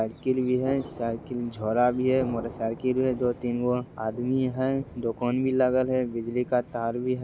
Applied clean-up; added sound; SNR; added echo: none; Thunder; 17 dB; none.